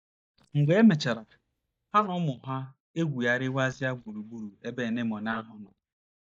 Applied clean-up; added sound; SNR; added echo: neural mask model DeepFilterNet 3.